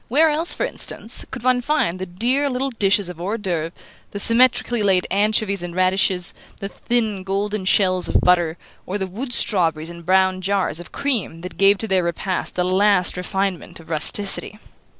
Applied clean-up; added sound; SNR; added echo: none; none; none; none.